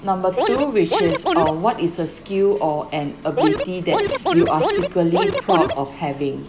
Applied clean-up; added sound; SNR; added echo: none; Scratching (performance technique); 0 dB; none.